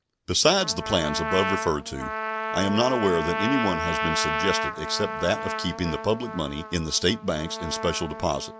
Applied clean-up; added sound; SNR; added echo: none; Trumpet; 4 dB; none.